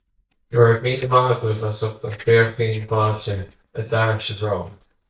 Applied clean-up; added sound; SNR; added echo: neural mask model DeepFilterNet 3.